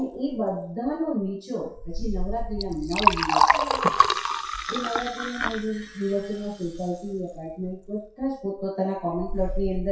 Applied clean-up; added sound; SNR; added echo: classical method WPE with log-MMSE.